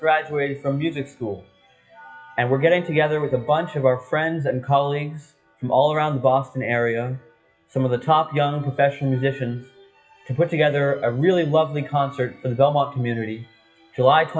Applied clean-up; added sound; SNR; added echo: classical method WPE with log-MMSE.